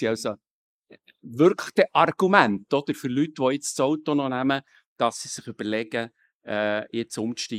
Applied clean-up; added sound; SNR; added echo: neural mask model Resemble Enhance denoiser.